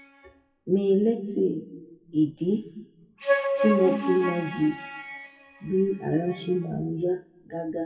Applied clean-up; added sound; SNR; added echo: classical method WPE with log-MMSE.